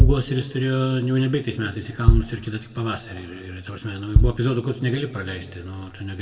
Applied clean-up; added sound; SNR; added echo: none; Bass drum; -1 dB; reverberation time 1.3 s.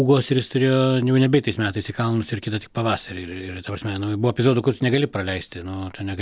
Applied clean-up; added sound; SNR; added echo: none; none; none; none.